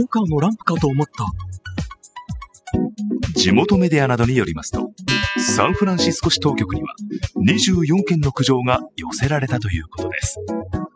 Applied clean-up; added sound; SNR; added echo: classical method spectral subtraction.